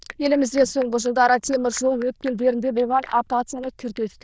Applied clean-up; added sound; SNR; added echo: neural diffusion model UNIVERSE++.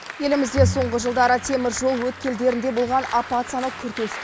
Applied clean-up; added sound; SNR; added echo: none; Applause + Bowed string instrument; 8 dB; none.